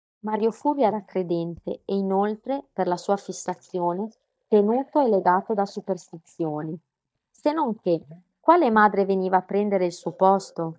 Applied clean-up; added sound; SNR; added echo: neural mask model DeepFilterNet 3.